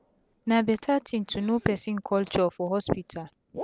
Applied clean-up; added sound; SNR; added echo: none; Zipper (clothing); 19 dB; none.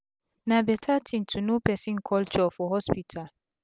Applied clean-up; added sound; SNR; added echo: none; none; none; none.